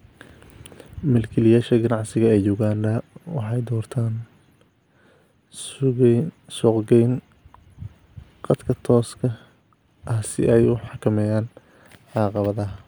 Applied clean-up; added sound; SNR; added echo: none; none; none; none.